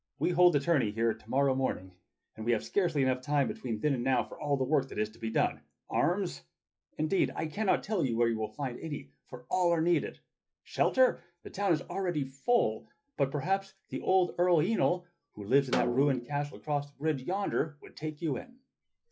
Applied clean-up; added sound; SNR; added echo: classical method log-MMSE.